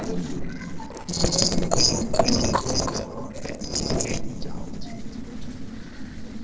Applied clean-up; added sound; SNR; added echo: neural separator model SepFormer DNS4.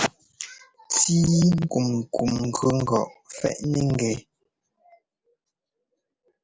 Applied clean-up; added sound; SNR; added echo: none; none; none; none.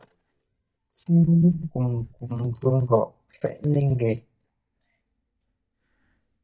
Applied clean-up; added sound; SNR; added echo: neural mask model DeepFilterNet 3.